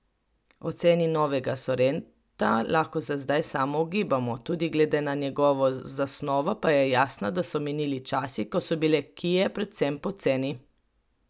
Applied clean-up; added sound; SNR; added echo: none; none; none; none.